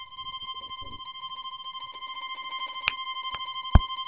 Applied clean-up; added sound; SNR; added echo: none; Bowed string instrument; 4 dB; none.